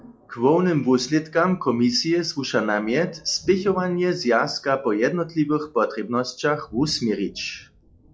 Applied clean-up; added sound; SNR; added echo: classical method log-MMSE.